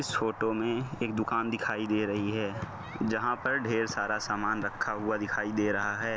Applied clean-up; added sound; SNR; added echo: none; Wind; 14 dB; none.